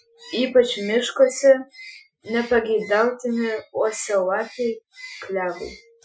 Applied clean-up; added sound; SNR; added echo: classical method Wiener filter.